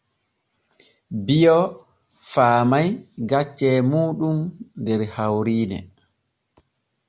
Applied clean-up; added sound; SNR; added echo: none; none; none; none.